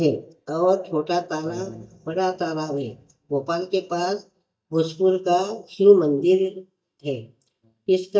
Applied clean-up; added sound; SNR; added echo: neural mask model DeepFilterNet 3.